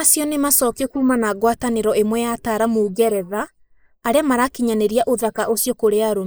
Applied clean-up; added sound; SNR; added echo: neural mask model Resemble Enhance denoiser.